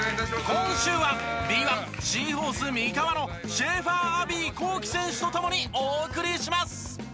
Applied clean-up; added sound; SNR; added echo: none; none; none; none.